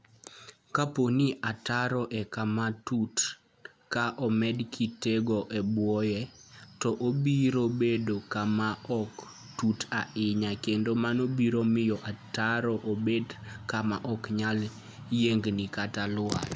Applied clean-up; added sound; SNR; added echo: none; none; none; none.